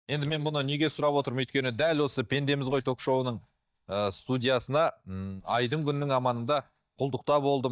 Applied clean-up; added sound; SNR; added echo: neural mask model DeepFilterNet 3.